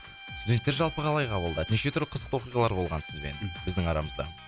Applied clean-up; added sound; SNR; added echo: none; Bowed string instrument; 15 dB; none.